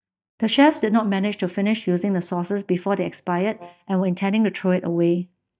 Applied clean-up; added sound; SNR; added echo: neural mask model DeepFilterNet 3.